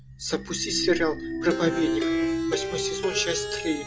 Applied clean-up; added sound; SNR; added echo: classical method log-MMSE.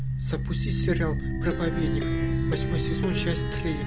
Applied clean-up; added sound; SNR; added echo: none; Plucked string instrument; -4 dB; none.